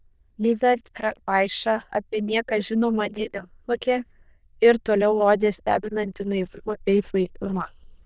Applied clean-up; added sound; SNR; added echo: neural diffusion model UNIVERSE++.